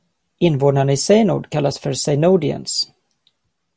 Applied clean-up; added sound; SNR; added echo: none; none; none; none.